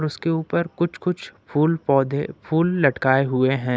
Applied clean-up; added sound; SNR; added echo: none; none; none; none.